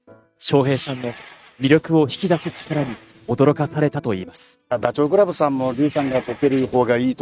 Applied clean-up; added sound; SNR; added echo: neural mask model RNNoise.